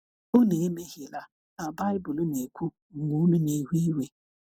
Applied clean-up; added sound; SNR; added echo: none; none; none; none.